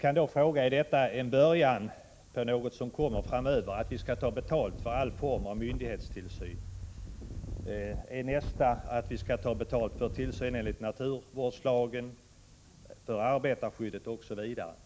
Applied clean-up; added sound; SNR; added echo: none; Wind; 8 dB; none.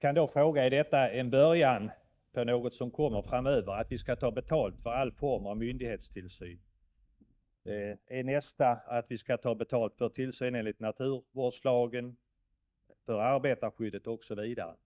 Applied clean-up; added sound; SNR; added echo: neural mask model DeepFilterNet 3.